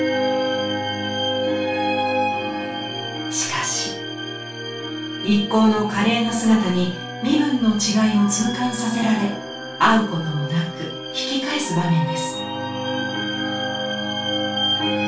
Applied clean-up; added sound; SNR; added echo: none; none; none; reverberation time 0.3 s.